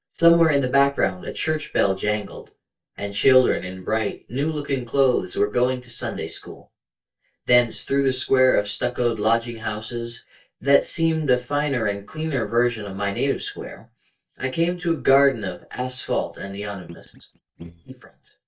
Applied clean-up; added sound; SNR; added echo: neural mask model DeepFilterNet 3.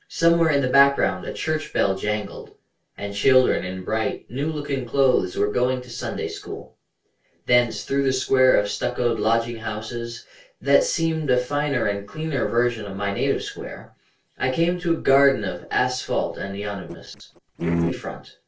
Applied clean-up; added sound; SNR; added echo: neural separator model SepFormer DNS4.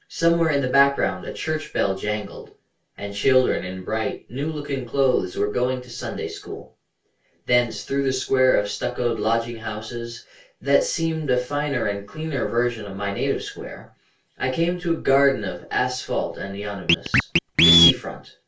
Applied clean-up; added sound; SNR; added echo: none; Scratching (performance technique); -2 dB; reverberation time 0.2 s.